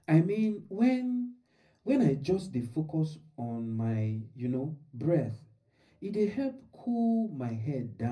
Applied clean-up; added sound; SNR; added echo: none; none; none; reverberation time 0.4 s.